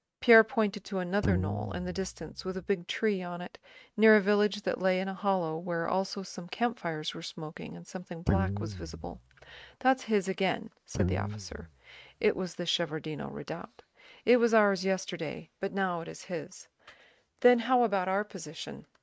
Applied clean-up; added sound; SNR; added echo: neural mask model RNNoise.